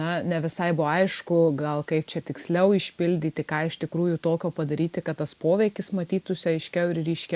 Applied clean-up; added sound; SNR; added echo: none; none; none; none.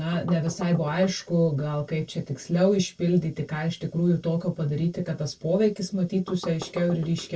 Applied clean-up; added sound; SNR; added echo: neural separator model SepFormer DNS4.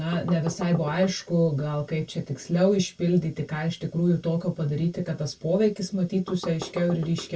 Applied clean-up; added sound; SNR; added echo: none; Knock; 13 dB; reverberation time 0.1 s.